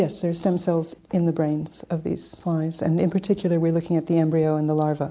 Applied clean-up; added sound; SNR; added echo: none; none; none; none.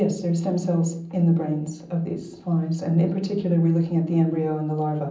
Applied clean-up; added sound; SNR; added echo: none; none; none; reverberation time 0.6 s.